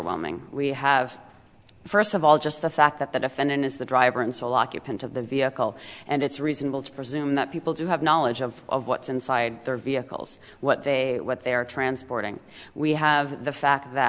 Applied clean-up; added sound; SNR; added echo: none; none; none; none.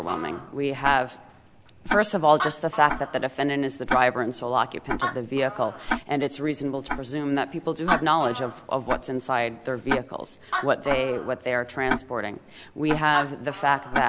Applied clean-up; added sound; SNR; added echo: none; Animal + Tick-tock; 7 dB; none.